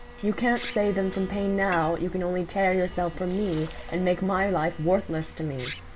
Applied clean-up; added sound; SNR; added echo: none; Liquid + Bowed string instrument; 17 dB; none.